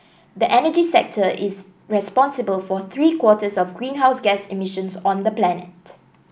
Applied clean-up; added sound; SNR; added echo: none; none; none; none.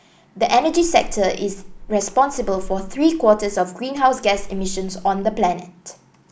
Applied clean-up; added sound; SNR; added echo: none; Splash, splatter; 12 dB; none.